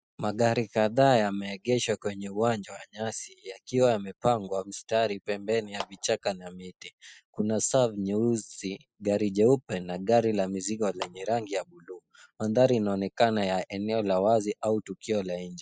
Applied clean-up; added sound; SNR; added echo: classical method spectral subtraction.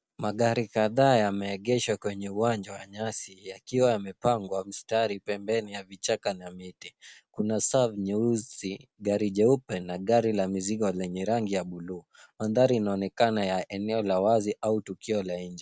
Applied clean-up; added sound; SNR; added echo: none; none; none; none.